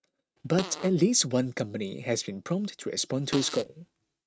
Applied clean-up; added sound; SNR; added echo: neural mask model RNNoise.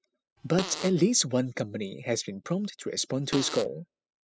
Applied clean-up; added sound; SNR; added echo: classical method spectral subtraction.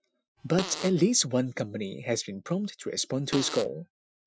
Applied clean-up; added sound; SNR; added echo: classical method Wiener filter.